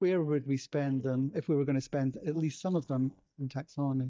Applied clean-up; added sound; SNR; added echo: neural mask model DeepFilterNet 3.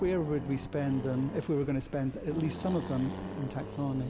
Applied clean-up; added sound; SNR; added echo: none; Accelerating, revving, vroom; 9 dB; none.